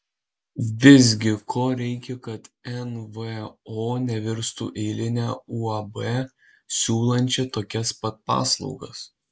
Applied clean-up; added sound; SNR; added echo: none; none; none; none.